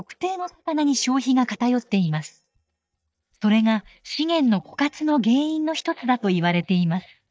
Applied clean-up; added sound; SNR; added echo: neural mask model DeepFilterNet 3.